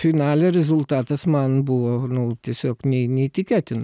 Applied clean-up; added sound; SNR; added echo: none; none; none; none.